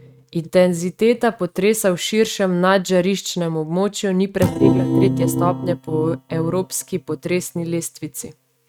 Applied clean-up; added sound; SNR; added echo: neural mask model RNNoise.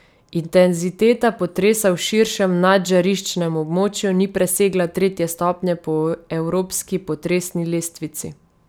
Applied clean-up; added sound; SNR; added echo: none; none; none; none.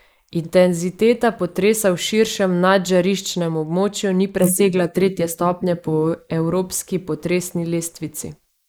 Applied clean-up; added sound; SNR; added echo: neural mask model Resemble Enhance denoiser.